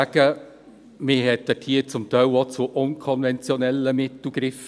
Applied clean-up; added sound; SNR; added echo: none; none; none; none.